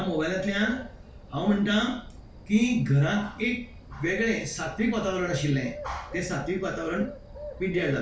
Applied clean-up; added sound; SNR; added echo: none; Bird; 16 dB; reverberation time 0.3 s.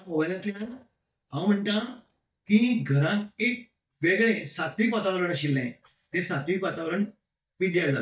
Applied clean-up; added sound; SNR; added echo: neural mask model DeepFilterNet 3.